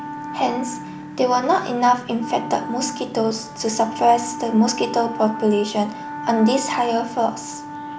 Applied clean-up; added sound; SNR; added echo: none; Wind instrument, woodwind instrument; 11 dB; none.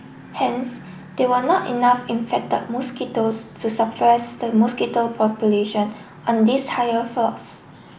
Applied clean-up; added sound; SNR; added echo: none; none; none; none.